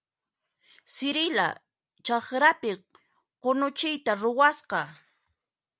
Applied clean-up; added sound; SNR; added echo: none; none; none; none.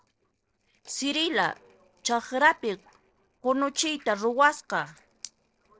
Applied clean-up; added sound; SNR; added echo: neural separator model SepFormer DNS4.